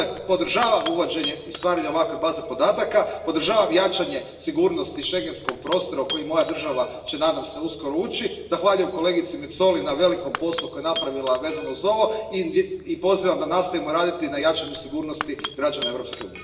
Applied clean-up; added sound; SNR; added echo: none; Shatter / Crushing; 15 dB; reverberation time 1.1 s.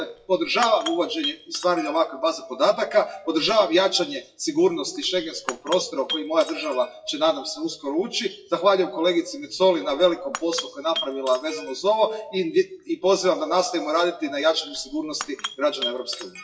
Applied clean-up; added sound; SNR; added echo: classical method WPE with log-MMSE.